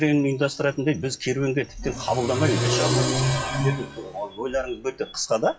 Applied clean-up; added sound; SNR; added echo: classical method WPE with log-MMSE.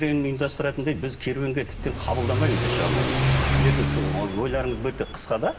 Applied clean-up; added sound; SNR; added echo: none; Accelerating, revving, vroom / Car; -1 dB; reverberation time 0.6 s.